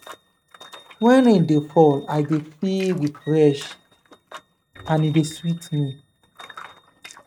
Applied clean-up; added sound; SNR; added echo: neural mask model RNNoise.